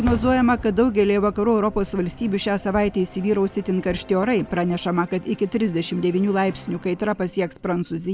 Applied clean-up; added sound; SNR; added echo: none; Fireworks; 16 dB; none.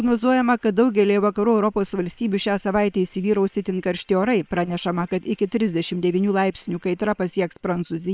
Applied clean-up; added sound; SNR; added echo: neural separator model SepFormer WHAM!.